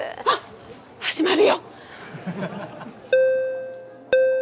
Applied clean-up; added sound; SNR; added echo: none; none; none; none.